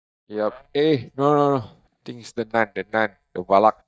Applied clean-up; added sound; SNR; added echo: neural mask model DeepFilterNet 3.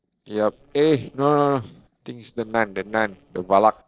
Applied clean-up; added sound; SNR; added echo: neural separator model SepFormer DNS4.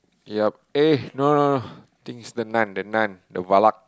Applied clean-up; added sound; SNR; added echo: none; none; none; none.